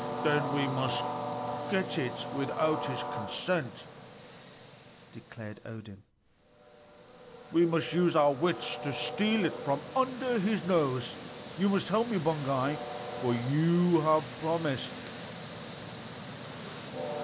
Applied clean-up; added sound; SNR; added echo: none; Train; 8 dB; none.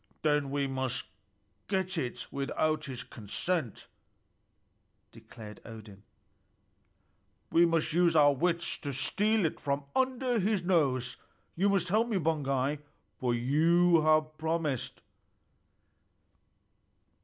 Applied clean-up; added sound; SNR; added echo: none; none; none; none.